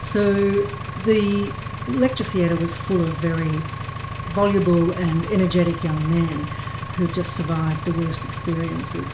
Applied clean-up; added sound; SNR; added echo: none; Engine; 8 dB; reverberation time 1.7 s.